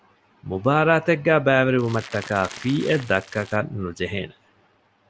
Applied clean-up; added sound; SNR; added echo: none; Crackle; 17 dB; none.